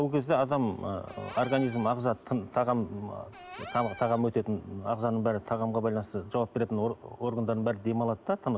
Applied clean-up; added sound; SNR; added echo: none; Cupboard open or close / Door; 16 dB; none.